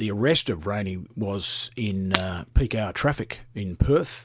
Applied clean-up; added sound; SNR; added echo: none; Shatter; 10 dB; none.